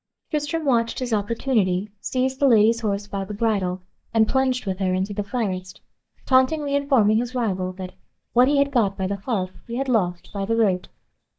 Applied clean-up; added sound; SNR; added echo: neural mask model DeepFilterNet 3.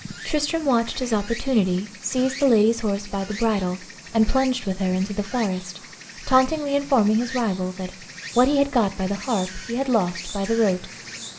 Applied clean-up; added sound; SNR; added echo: none; Insect; 16 dB; reverberation time 0.4 s.